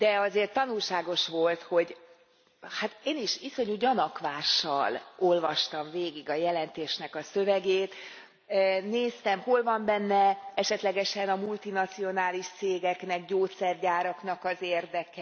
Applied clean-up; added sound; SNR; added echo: none; none; none; none.